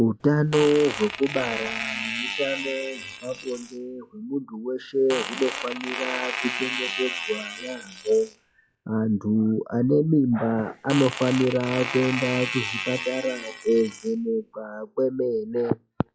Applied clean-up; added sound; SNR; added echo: classical method log-MMSE.